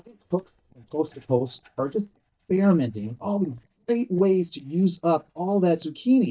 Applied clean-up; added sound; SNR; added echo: neural mask model DeepFilterNet 3.